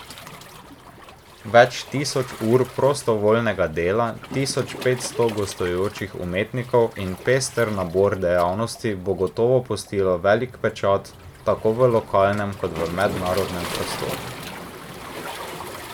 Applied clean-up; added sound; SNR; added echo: none; Waves, surf; 14 dB; none.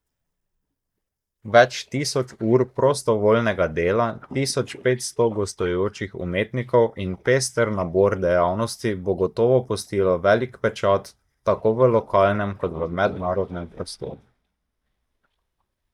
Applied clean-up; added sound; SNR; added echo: neural mask model DeepFilterNet 3.